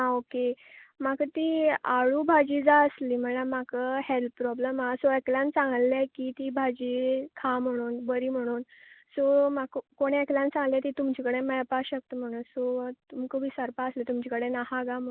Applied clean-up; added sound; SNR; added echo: none; none; none; none.